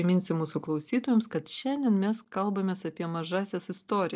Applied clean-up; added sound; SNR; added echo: none; none; none; none.